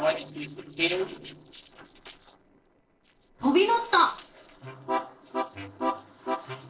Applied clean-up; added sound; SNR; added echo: neural separator model SepFormer DNS4.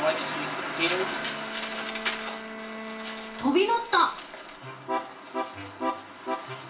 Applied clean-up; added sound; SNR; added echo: none; Bowed string instrument; 11 dB; reverberation time 0.4 s.